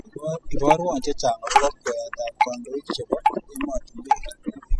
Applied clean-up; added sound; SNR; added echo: classical method spectral subtraction.